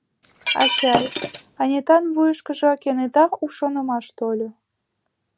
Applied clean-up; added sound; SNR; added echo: none; Shatter; 3 dB; none.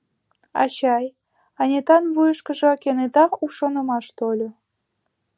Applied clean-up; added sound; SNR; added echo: none; none; none; none.